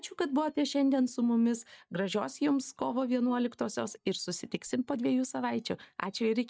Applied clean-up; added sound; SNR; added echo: neural mask model DeepFilterNet 3.